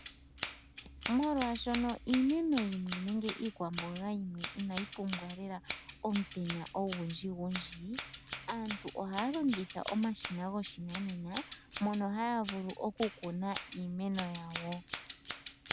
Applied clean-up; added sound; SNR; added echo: none; Scissors; -4 dB; none.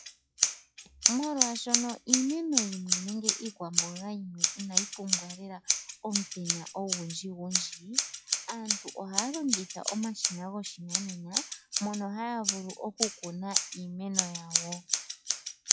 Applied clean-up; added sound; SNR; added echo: classical method log-MMSE.